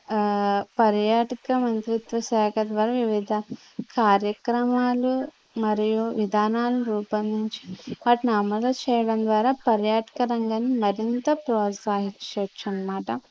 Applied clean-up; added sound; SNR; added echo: neural mask model Resemble Enhance denoiser.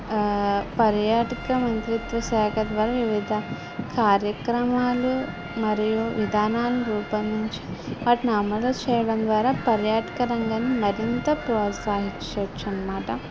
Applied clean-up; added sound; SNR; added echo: none; Trumpet + Livestock, farm animals, working animals; 16 dB; none.